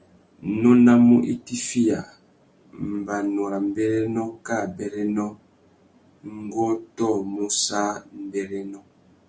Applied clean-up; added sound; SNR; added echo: none; none; none; none.